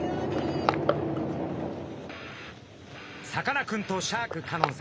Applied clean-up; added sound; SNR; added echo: none; Crushing; 5 dB; none.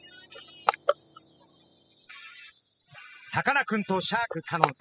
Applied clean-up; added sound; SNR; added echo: classical method spectral subtraction.